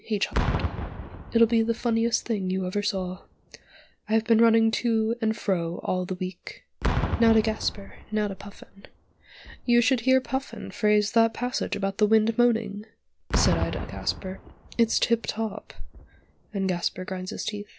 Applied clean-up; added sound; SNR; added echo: none; Boom; 9 dB; none.